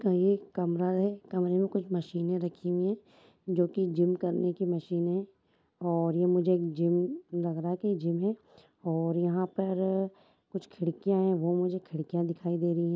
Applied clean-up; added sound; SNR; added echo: none; none; none; none.